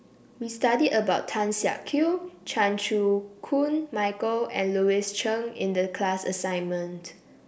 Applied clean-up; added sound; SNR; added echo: none; none; none; none.